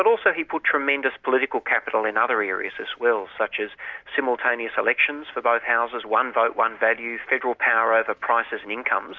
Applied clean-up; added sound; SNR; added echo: none; none; none; none.